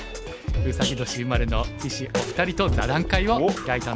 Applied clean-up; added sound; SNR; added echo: none; Drum kit; 2 dB; none.